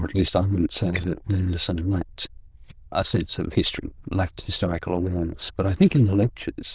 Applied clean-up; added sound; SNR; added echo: neural diffusion model UNIVERSE++.